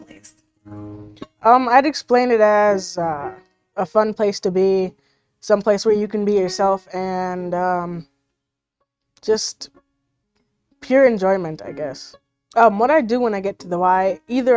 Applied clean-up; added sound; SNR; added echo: neural mask model RNNoise.